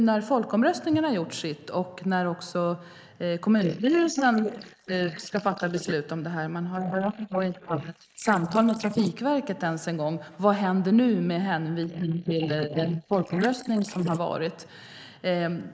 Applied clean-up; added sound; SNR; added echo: neural mask model Resemble Enhance denoiser.